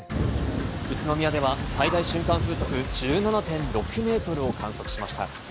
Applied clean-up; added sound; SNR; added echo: none; none; none; none.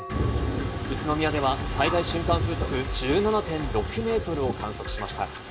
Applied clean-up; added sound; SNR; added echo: none; Wind instrument, woodwind instrument; 18 dB; reverberation time 0.3 s.